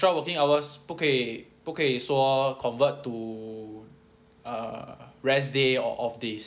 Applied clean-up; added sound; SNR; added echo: none; none; none; none.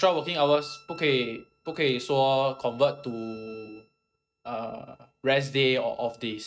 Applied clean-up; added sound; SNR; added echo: neural mask model RNNoise.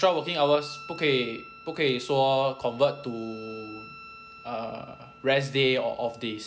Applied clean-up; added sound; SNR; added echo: none; Wind instrument, woodwind instrument; 19 dB; none.